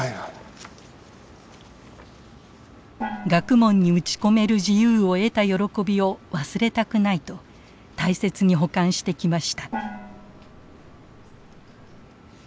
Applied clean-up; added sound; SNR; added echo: none; Gong; 15 dB; none.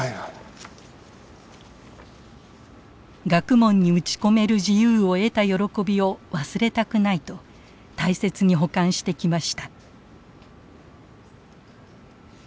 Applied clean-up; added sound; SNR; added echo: none; none; none; none.